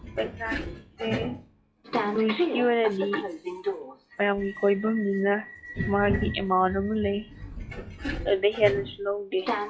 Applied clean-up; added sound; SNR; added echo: classical method log-MMSE.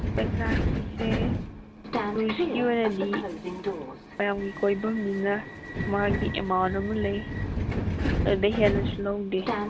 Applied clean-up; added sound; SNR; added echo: none; Subway, metro, underground; 1 dB; none.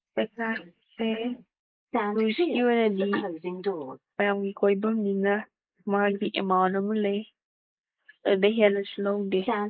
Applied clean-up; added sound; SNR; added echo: neural mask model Resemble Enhance denoiser.